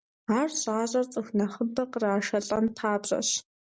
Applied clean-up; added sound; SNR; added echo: none; none; none; none.